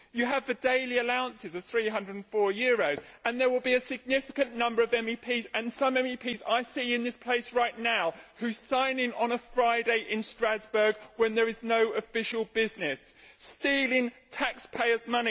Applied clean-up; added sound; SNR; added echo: none; none; none; none.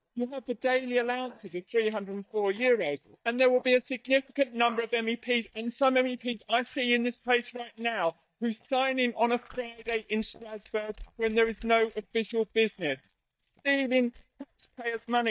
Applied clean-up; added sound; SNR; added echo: neural mask model DeepFilterNet 3.